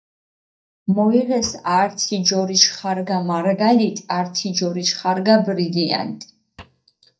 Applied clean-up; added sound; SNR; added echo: neural mask model DeepFilterNet 3.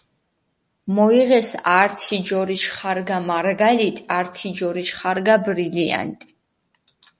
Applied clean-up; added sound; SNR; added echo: none; none; none; none.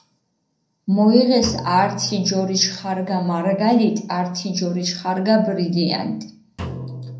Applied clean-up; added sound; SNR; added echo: none; Drum; 17 dB; reverberation time 0.6 s.